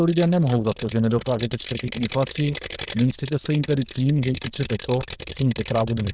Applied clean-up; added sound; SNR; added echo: neural diffusion model UNIVERSE++.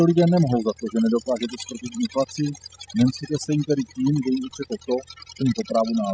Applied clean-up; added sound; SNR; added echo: classical method spectral subtraction.